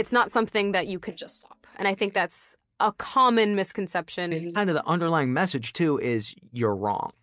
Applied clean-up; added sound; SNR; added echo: neural mask model DeepFilterNet 3.